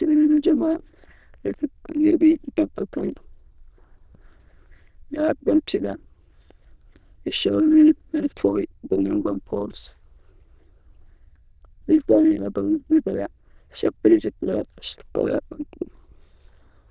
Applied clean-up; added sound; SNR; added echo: neural diffusion model UNIVERSE++.